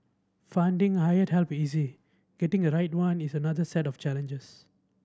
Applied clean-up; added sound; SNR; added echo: none; none; none; none.